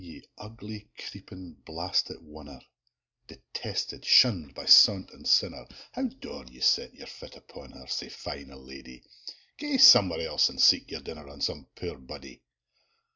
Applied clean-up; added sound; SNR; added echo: none; none; none; none.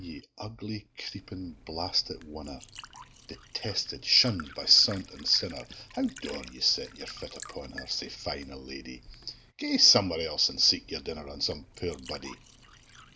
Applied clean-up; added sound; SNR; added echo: none; Liquid; 20 dB; none.